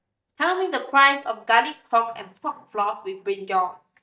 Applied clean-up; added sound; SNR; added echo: neural mask model DeepFilterNet 3.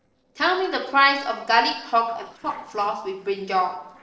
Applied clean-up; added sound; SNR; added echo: neural separator model SepFormer DNS4.